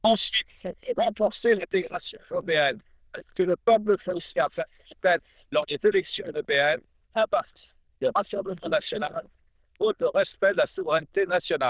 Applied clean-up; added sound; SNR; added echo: neural diffusion model UNIVERSE++.